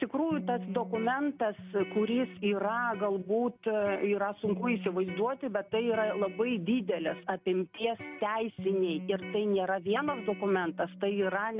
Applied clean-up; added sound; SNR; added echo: none; Electric guitar; 13 dB; none.